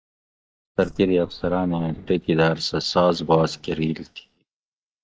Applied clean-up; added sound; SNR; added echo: neural mask model DeepFilterNet 3.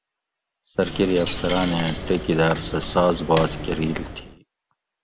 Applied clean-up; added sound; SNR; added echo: none; Coin (dropping); 7 dB; none.